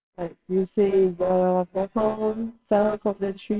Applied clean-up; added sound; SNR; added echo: neural separator model SepFormer WHAMR!.